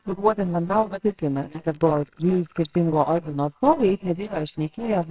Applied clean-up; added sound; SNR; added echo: neural separator model SepFormer WHAMR!.